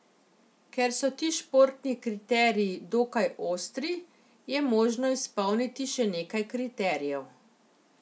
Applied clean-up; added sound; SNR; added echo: none; none; none; none.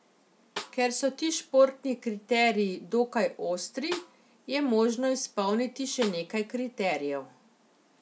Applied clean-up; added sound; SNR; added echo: none; Snare drum; 16 dB; none.